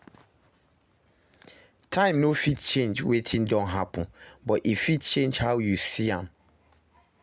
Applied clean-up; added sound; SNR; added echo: none; none; none; none.